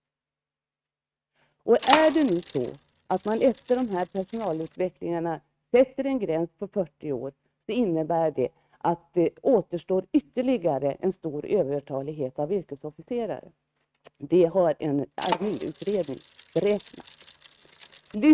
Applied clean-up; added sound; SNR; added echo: neural mask model RNNoise.